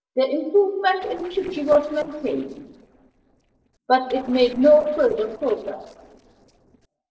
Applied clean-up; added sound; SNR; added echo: neural separator model SepFormer DNS4.